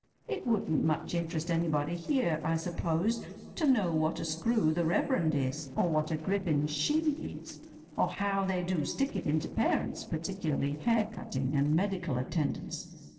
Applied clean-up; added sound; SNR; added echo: neural separator model SepFormer DNS4.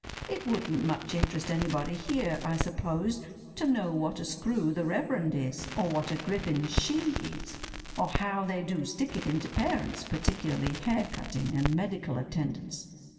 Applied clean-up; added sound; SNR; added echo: none; Crackle; 5 dB; reverberation time 2.2 s.